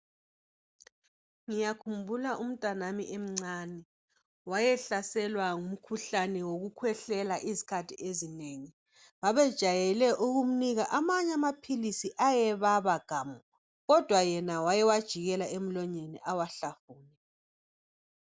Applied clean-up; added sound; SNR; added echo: none; none; none; none.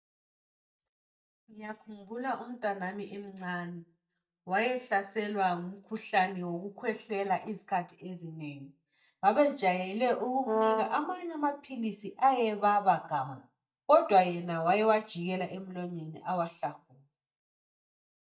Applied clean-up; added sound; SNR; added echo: neural mask model DeepFilterNet 3.